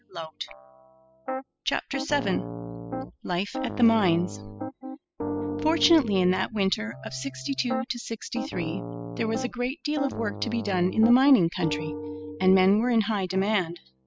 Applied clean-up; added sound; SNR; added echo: classical method spectral subtraction.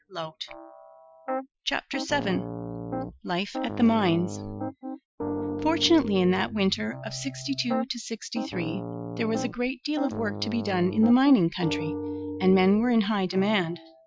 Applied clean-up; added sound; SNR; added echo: classical method Wiener filter.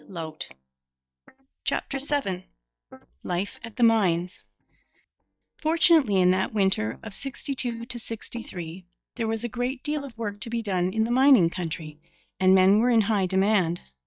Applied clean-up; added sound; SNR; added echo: neural mask model DeepFilterNet 3.